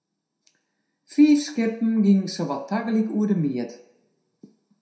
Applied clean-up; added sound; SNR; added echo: none; none; none; reverberation time 0.5 s.